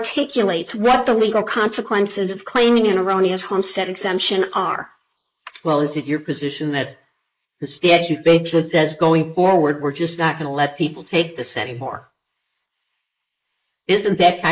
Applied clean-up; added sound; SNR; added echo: neural mask model Resemble Enhance denoiser.